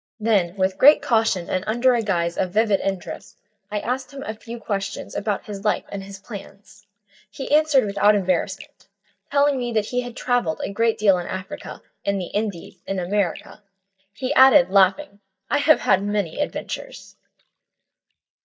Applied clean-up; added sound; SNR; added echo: neural mask model DeepFilterNet 3.